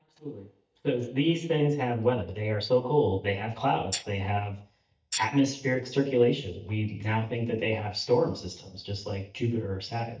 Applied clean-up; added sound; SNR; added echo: neural mask model DeepFilterNet 3.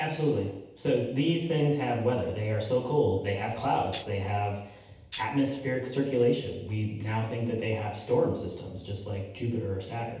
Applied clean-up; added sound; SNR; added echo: none; Tambourine; -4 dB; reverberation time 0.9 s.